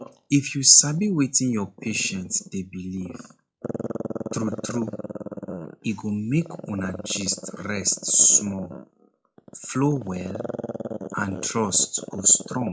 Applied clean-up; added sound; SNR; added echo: classical method log-MMSE.